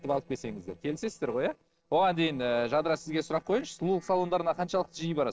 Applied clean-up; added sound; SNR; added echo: neural separator model SepFormer DNS4.